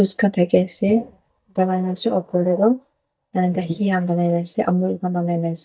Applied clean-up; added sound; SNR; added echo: neural mask model DeepFilterNet 3.